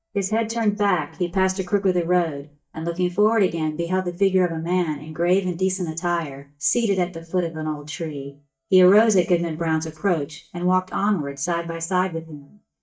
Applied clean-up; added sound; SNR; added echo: neural mask model DeepFilterNet 3.